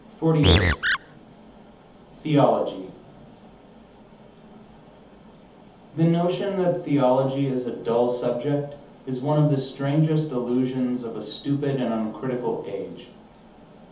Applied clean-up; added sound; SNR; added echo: none; Animal; -3 dB; reverberation time 0.6 s.